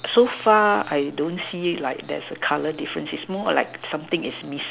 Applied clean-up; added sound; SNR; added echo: none; none; none; none.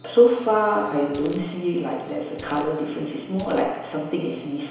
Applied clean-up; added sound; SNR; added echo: none; Coin (dropping); 19 dB; reverberation time 1.0 s.